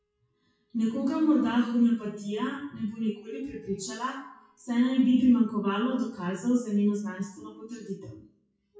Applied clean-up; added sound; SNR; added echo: classical method WPE with log-MMSE.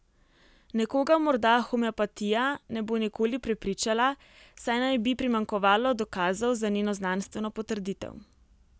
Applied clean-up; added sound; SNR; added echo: none; none; none; none.